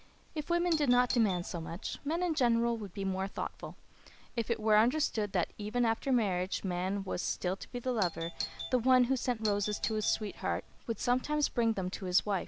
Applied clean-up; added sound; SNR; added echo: none; Doorbell; 11 dB; none.